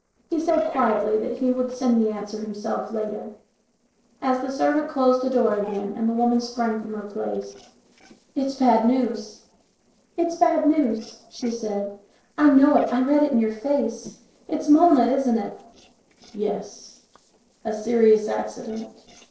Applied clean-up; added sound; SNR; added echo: neural separator model SepFormer DNS4.